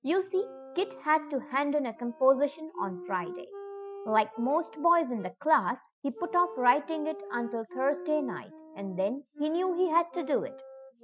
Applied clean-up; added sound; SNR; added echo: classical method Wiener filter.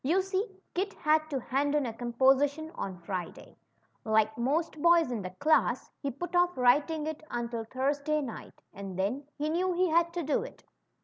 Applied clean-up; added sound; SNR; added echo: none; none; none; none.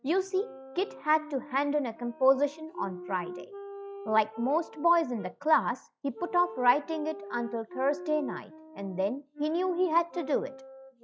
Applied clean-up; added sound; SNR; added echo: classical method log-MMSE.